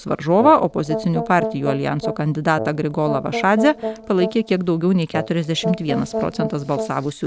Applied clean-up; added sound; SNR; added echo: none; Brass instrument; 8 dB; none.